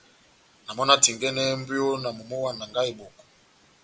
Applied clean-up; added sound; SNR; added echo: none; none; none; none.